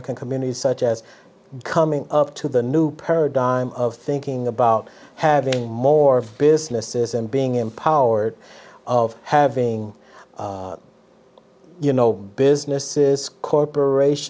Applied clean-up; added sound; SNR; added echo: none; none; none; none.